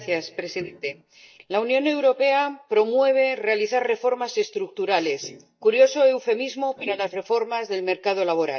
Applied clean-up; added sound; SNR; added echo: neural mask model DeepFilterNet 3.